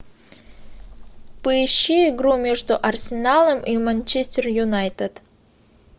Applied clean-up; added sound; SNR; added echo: none; Wind; 14 dB; none.